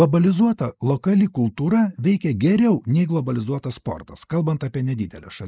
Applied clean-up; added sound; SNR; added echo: neural mask model Resemble Enhance denoiser.